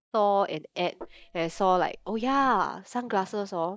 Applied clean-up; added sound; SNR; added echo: neural mask model DeepFilterNet 3.